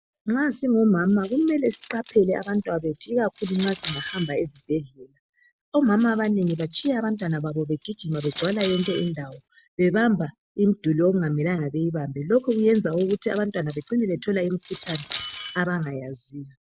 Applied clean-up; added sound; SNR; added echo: none; Cutlery, silverware; 17 dB; none.